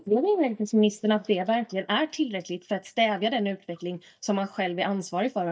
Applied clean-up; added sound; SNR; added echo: neural mask model DeepFilterNet 3.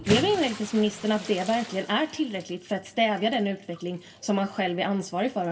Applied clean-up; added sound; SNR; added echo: none; Bathtub (filling or washing) / Splash, splatter; 12 dB; reverberation time 0.2 s.